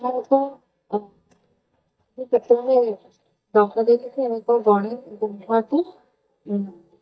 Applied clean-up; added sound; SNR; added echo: neural mask model DeepFilterNet 3.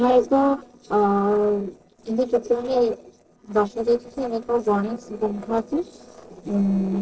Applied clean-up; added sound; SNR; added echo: neural separator model SepFormer DNS4.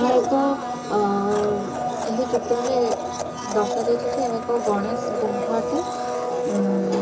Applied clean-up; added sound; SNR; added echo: none; Domestic sounds, home sounds; 3 dB; reverberation time 0.2 s.